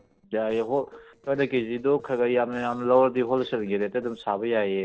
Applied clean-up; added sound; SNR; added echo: neural separator model SepFormer DNS4.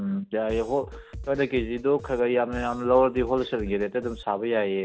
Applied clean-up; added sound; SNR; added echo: none; Drum kit; 15 dB; none.